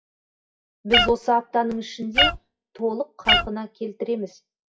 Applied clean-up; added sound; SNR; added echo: classical method WPE with log-MMSE.